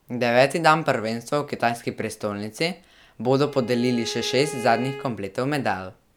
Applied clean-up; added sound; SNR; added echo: none; Bowed string instrument; 13 dB; none.